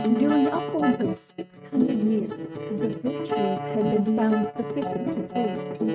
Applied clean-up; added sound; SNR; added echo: neural mask model RNNoise.